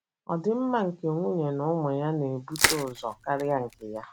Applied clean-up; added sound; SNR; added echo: none; Crushing; 2 dB; none.